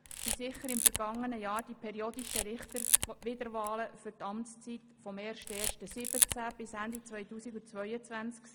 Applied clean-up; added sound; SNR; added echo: none; Camera; -5 dB; none.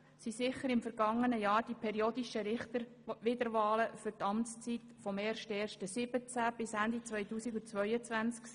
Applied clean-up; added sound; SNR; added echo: none; none; none; none.